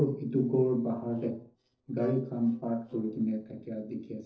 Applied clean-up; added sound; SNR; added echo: neural separator model SepFormer DNS4.